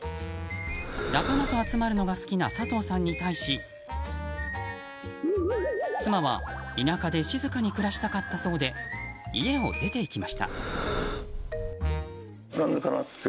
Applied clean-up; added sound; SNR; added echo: none; Breathing; 3 dB; none.